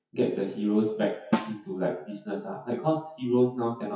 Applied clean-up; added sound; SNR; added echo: classical method WPE with log-MMSE.